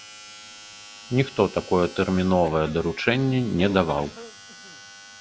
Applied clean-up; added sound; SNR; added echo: none; Cough + Domestic sounds, home sounds; 18 dB; none.